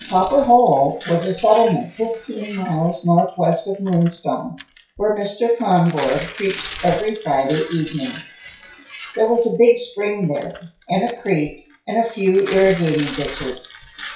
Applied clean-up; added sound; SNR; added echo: classical method WPE with log-MMSE.